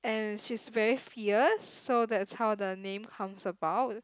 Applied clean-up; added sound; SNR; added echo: none; none; none; none.